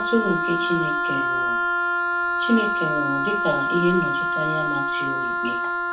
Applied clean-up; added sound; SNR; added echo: none; Wind instrument, woodwind instrument; -3 dB; reverberation time 0.3 s.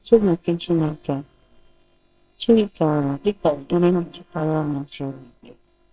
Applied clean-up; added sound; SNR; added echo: neural separator model SepFormer WHAMR!.